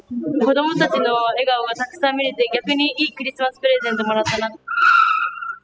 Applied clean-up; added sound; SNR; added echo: classical method spectral subtraction.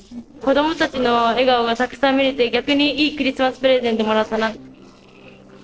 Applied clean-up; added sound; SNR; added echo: neural separator model SepFormer DNS4.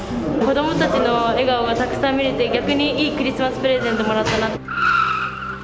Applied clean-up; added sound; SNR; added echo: none; Car; 8 dB; none.